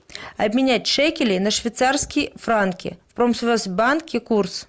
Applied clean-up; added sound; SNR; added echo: none; none; none; none.